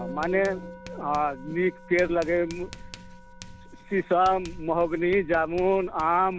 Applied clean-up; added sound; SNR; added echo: none; Writing + Musical instrument; 15 dB; none.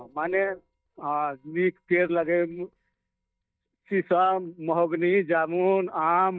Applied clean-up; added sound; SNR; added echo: neural mask model DeepFilterNet 3.